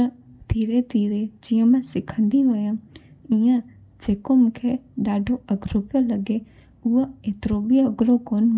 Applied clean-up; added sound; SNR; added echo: none; none; none; none.